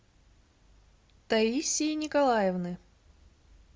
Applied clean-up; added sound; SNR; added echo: none; none; none; none.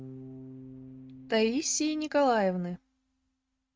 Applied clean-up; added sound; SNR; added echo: neural mask model RNNoise.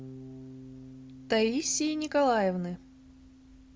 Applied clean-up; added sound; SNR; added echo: none; Bass guitar; 17 dB; none.